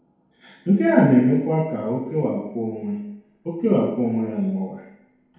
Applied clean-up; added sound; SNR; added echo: none; none; none; reverberation time 0.9 s.